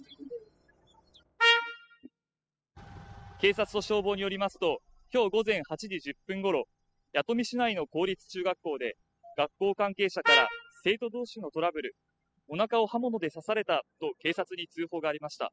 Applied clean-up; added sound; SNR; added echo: classical method spectral subtraction.